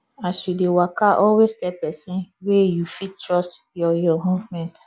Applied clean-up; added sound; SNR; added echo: none; none; none; none.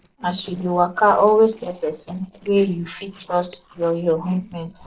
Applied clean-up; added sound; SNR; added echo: neural separator model SepFormer DNS4.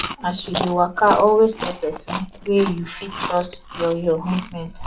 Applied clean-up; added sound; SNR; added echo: none; Chewing, mastication; 10 dB; reverberation time 0.1 s.